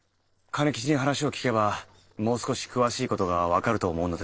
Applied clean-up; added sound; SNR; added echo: neural separator model SepFormer DNS4.